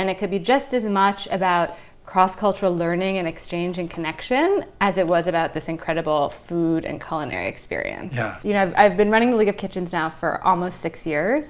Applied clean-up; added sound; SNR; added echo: none; none; none; none.